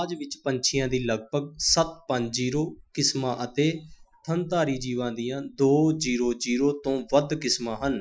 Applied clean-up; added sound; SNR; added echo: classical method Wiener filter.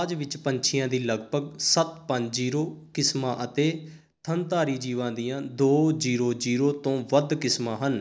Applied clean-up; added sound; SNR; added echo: none; none; none; none.